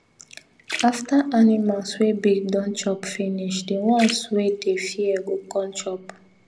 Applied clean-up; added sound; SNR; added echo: none; Splash, splatter; 17 dB; none.